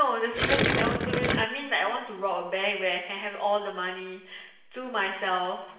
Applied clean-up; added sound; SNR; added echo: none; Gurgling; -3 dB; reverberation time 0.8 s.